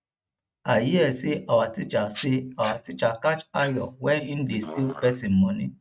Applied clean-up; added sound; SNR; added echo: neural mask model RNNoise.